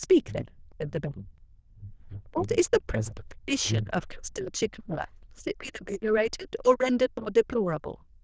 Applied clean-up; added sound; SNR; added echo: neural diffusion model UNIVERSE++.